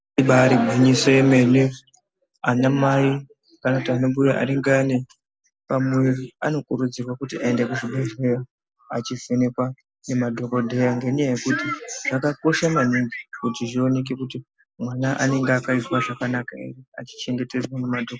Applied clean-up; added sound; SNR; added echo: none; none; none; none.